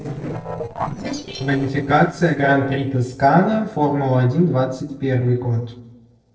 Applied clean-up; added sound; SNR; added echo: neural separator model SepFormer DNS4.